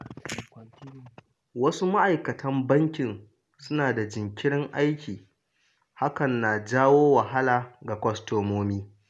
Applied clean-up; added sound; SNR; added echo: none; none; none; none.